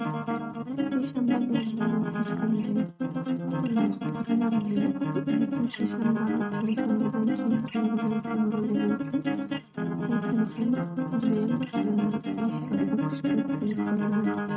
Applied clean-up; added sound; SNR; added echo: neural mask model RNNoise.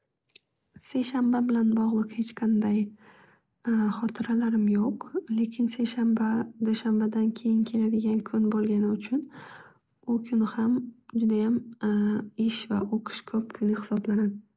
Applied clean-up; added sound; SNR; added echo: none; none; none; none.